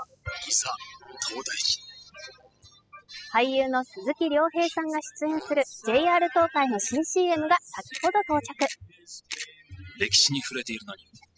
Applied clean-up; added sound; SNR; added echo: classical method spectral subtraction.